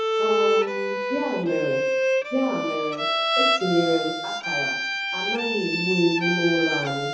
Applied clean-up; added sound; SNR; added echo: none; Bowed string instrument; -2 dB; reverberation time 0.7 s.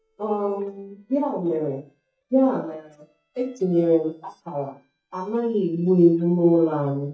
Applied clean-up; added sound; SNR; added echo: neural mask model DeepFilterNet 3.